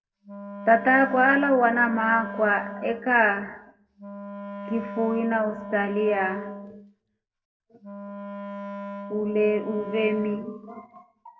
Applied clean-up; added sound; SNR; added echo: none; Wind instrument, woodwind instrument; 12 dB; reverberation time 0.4 s.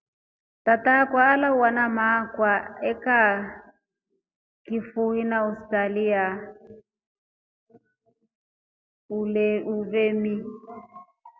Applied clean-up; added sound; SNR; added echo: none; none; none; none.